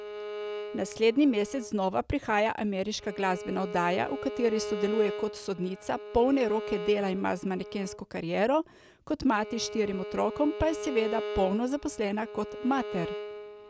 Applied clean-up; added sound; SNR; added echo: none; Bowed string instrument; 10 dB; none.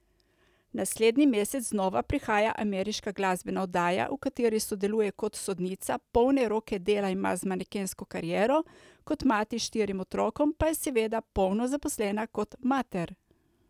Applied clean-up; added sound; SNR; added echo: none; none; none; none.